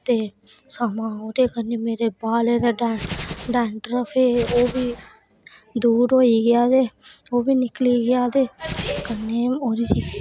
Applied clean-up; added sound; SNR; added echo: none; Hands; 10 dB; none.